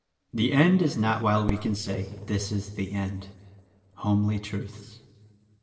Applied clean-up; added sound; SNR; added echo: neural separator model SepFormer DNS4.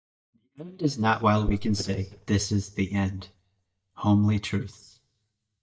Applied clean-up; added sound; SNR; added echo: neural mask model DeepFilterNet 3.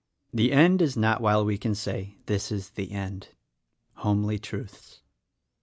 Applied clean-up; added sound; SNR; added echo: none; none; none; none.